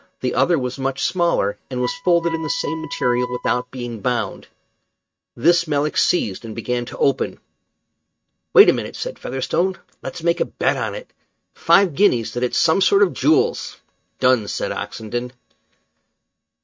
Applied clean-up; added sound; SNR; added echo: neural mask model RNNoise.